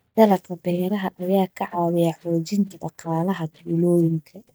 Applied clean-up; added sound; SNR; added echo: neural mask model DeepFilterNet 3.